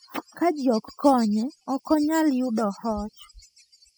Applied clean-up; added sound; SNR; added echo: classical method spectral subtraction.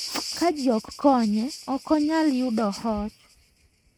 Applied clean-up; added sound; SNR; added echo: neural mask model RNNoise.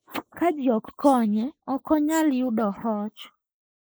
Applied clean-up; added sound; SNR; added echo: neural mask model Resemble Enhance denoiser.